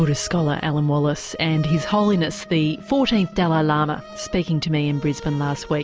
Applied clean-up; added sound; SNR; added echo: none; none; none; none.